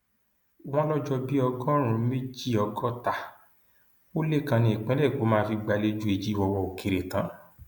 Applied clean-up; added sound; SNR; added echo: none; none; none; none.